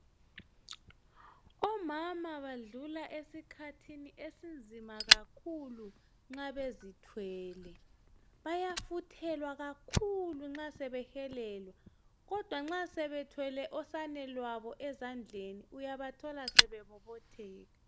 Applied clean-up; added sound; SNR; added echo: none; Fire; -3 dB; none.